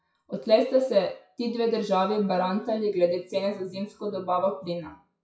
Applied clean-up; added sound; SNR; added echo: classical method WPE with log-MMSE.